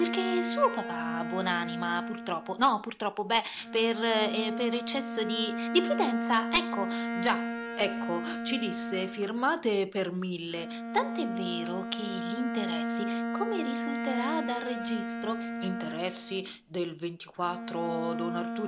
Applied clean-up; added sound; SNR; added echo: none; Bowed string instrument; 3 dB; none.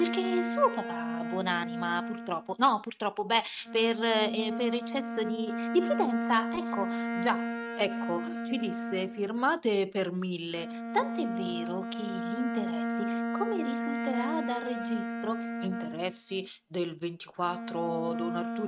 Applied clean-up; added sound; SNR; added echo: neural mask model RNNoise.